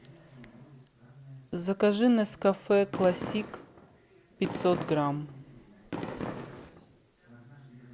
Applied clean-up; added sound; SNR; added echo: none; Fireworks; 10 dB; none.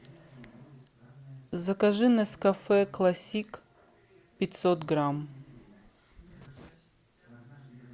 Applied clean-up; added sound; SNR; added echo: none; none; none; none.